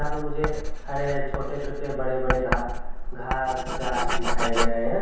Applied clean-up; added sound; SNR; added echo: none; Writing; -4 dB; reverberation time 0.9 s.